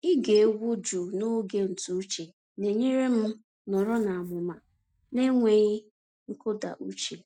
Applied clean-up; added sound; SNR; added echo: neural mask model DeepFilterNet 3.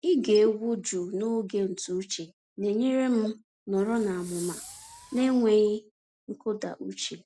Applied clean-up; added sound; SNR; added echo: none; Fireworks; 14 dB; none.